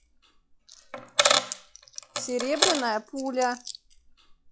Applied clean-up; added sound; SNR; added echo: classical method log-MMSE.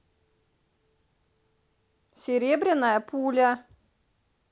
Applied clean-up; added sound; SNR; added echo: none; none; none; none.